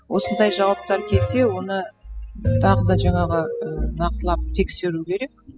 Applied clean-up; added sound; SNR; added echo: classical method spectral subtraction.